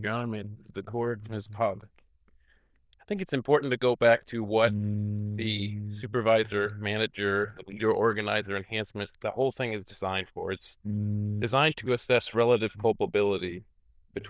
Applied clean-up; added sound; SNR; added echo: neural diffusion model UNIVERSE++.